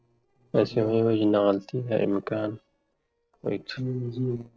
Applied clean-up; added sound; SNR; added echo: neural separator model SepFormer DNS4.